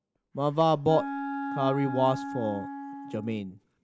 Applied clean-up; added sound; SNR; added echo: none; Wind instrument, woodwind instrument; 8 dB; none.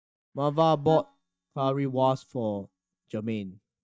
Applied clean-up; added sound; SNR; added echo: neural mask model DeepFilterNet 3.